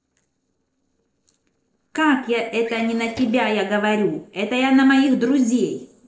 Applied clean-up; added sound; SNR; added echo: neural separator model SepFormer DNS4.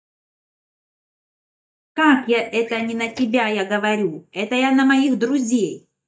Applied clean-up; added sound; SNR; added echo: neural mask model DeepFilterNet 3.